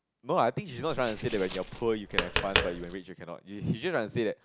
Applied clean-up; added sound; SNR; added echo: none; Tap; 2 dB; none.